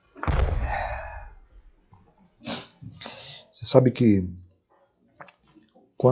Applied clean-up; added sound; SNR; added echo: classical method log-MMSE.